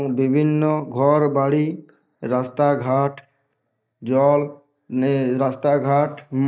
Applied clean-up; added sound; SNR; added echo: neural mask model DeepFilterNet 3.